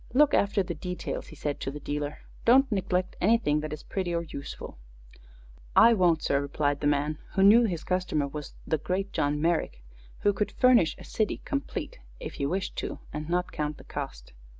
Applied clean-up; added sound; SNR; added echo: none; none; none; none.